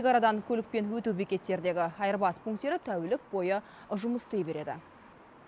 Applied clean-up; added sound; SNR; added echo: none; none; none; none.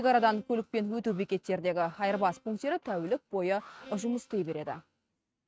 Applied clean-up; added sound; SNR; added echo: neural mask model RNNoise.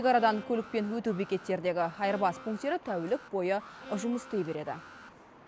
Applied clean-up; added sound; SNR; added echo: none; Bowed string instrument + Alarm; 18 dB; none.